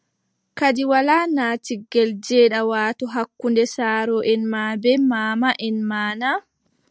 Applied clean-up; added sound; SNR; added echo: none; none; none; none.